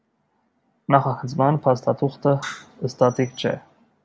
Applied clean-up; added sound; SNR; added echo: none; none; none; none.